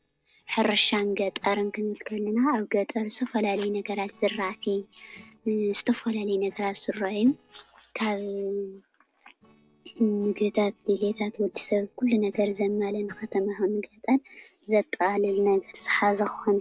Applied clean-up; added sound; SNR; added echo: neural separator model SepFormer DNS4.